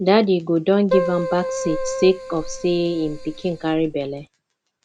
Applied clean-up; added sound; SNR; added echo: none; Keyboard (musical); 6 dB; none.